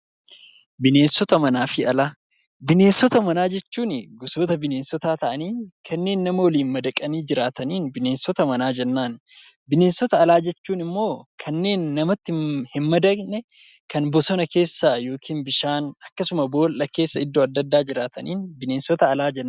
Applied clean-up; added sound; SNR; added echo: none; none; none; none.